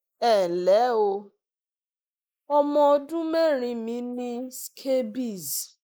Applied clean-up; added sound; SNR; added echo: neural mask model Resemble Enhance denoiser.